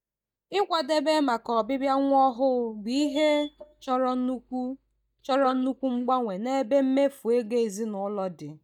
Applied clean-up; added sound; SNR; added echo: neural mask model DeepFilterNet 3.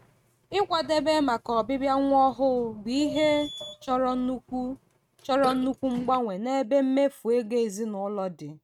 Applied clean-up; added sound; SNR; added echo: neural mask model RNNoise.